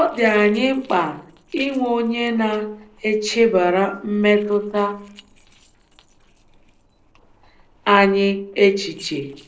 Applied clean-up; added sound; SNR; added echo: neural separator model SepFormer DNS4.